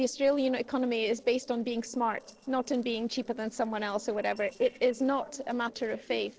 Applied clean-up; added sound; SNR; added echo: neural separator model SepFormer DNS4.